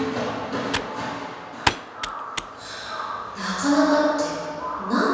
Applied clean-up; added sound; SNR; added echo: none; Computer keyboard; 7 dB; reverberation time 1.9 s.